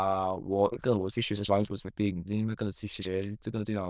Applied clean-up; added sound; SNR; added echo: neural diffusion model UNIVERSE++.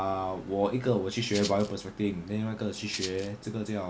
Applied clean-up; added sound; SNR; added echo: none; Rattle (instrument); 9 dB; none.